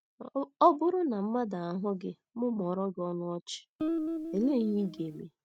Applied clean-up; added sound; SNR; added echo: none; Guitar; 5 dB; none.